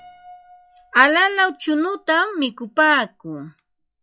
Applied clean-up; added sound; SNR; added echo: classical method log-MMSE.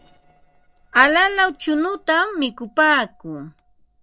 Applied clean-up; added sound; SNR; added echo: neural separator model SepFormer DNS4.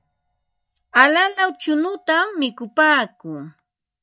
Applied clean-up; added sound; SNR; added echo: neural mask model DeepFilterNet 3.